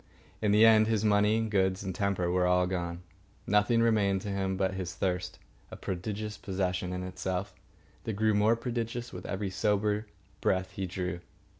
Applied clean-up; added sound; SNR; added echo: none; none; none; none.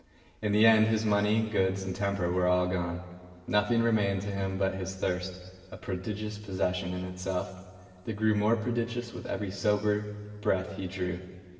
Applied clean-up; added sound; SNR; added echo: none; none; none; reverberation time 2.1 s.